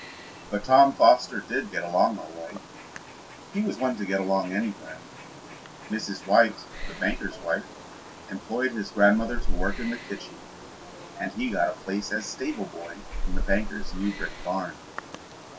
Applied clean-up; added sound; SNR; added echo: none; Wild animals; 17 dB; reverberation time 0.2 s.